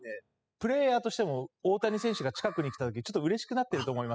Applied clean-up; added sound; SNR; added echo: classical method spectral subtraction.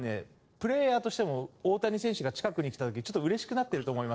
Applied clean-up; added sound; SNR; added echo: neural separator model SepFormer DNS4.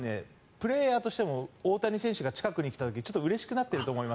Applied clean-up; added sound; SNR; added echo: none; none; none; none.